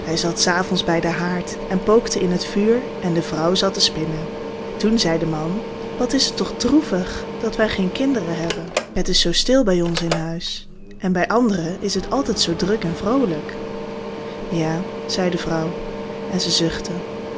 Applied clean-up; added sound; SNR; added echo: none; Mechanical fan; 8 dB; none.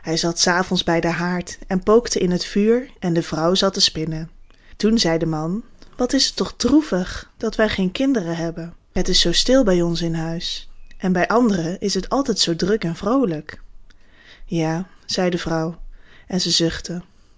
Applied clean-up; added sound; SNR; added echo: none; none; none; none.